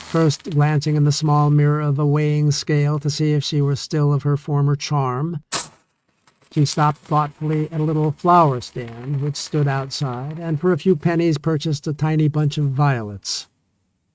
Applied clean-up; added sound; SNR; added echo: neural mask model RNNoise.